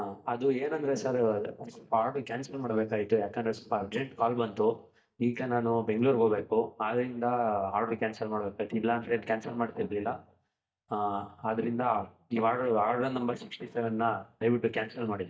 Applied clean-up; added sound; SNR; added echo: neural mask model DeepFilterNet 3.